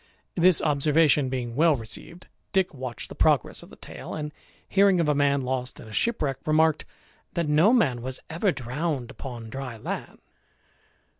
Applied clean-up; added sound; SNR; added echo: none; none; none; none.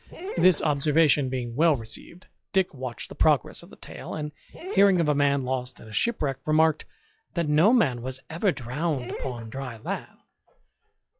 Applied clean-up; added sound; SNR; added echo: classical method log-MMSE.